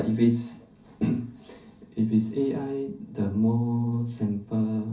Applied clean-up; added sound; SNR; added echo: none; none; none; reverberation time 0.3 s.